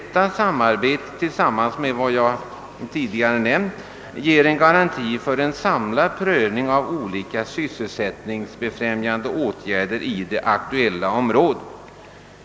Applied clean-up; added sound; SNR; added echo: none; none; none; none.